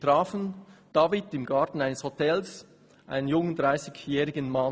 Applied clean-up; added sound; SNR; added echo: none; none; none; none.